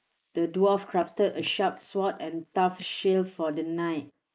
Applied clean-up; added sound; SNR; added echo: neural mask model Resemble Enhance denoiser.